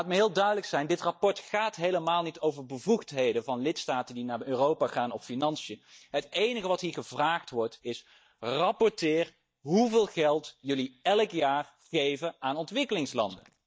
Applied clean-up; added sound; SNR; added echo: neural mask model DeepFilterNet 3.